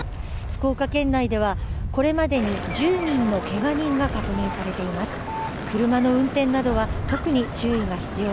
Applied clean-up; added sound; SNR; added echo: none; none; none; none.